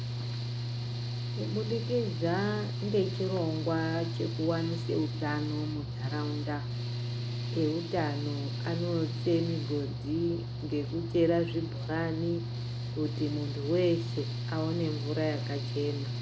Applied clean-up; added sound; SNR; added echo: none; Mechanical fan / Engine; 2 dB; none.